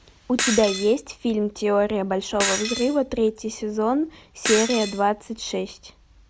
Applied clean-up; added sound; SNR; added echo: none; Shatter; 8 dB; none.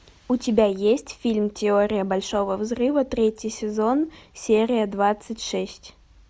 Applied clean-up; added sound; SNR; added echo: none; none; none; none.